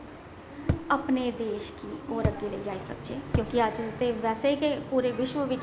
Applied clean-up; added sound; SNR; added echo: none; Thump, thud; 3 dB; none.